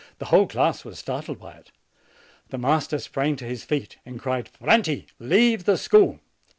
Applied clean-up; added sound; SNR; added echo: none; none; none; none.